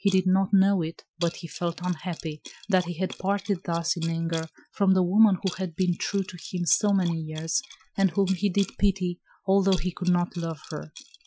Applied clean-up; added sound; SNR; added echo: classical method Wiener filter.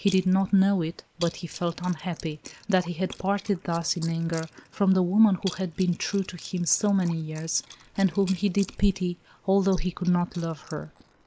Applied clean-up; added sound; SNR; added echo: neural mask model Resemble Enhance denoiser.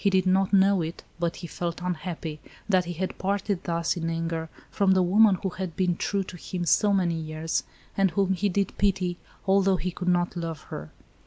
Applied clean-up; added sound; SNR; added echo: none; none; none; none.